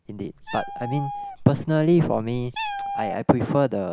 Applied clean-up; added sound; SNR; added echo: none; Meow; 10 dB; none.